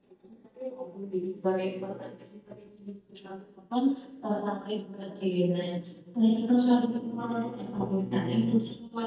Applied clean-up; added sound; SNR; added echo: neural mask model DeepFilterNet 3.